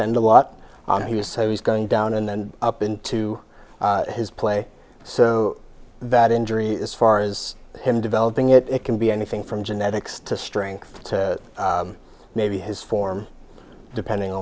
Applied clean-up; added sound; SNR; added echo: none; none; none; none.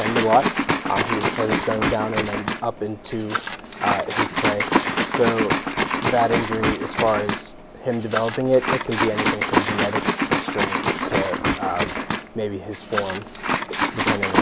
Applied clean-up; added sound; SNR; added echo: none; Liquid; -2 dB; none.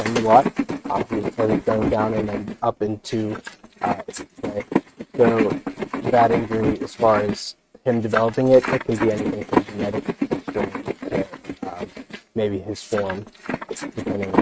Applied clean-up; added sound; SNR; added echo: neural mask model RNNoise.